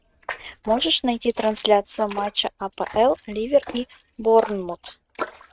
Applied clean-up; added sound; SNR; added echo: neural mask model RNNoise.